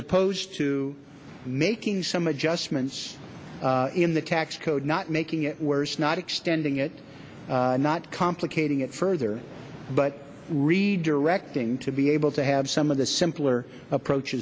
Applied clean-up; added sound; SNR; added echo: none; none; none; none.